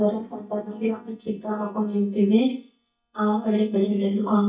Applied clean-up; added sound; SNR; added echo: neural mask model DeepFilterNet 3.